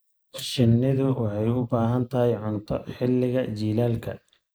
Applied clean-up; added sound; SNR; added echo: neural mask model Resemble Enhance denoiser.